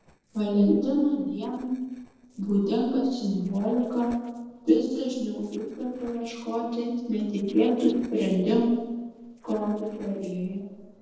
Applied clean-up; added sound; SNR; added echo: neural separator model SepFormer DNS4.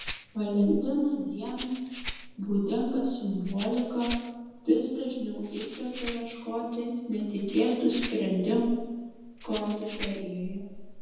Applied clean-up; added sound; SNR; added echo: none; Rattle (instrument); -1 dB; reverberation time 1.1 s.